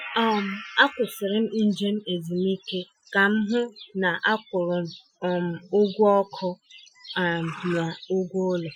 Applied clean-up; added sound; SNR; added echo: classical method Wiener filter.